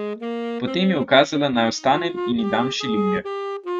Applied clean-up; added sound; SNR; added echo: neural mask model RNNoise.